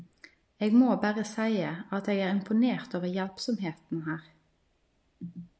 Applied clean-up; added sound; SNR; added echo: none; none; none; none.